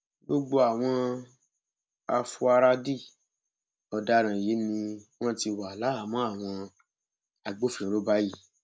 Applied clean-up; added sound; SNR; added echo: none; none; none; none.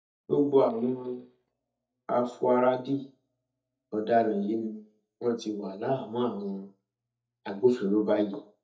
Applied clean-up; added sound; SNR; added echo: neural mask model DeepFilterNet 3.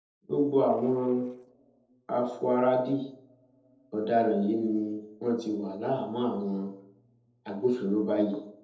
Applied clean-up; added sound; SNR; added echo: neural separator model SepFormer DNS4.